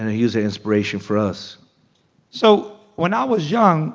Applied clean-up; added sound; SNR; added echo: none; none; none; none.